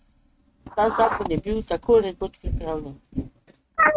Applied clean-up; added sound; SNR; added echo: neural mask model RNNoise.